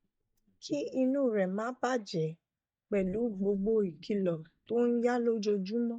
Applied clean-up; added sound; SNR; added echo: neural mask model DeepFilterNet 3.